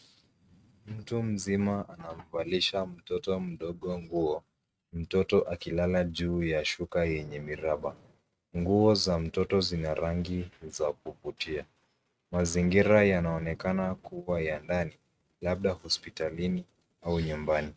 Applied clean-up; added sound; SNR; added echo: neural mask model RNNoise.